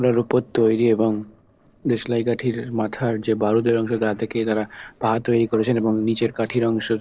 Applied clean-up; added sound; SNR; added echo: neural separator model SepFormer DNS4.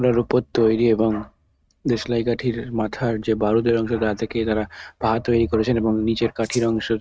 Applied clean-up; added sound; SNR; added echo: neural mask model RNNoise.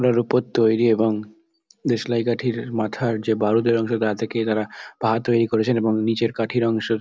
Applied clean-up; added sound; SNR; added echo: none; none; none; none.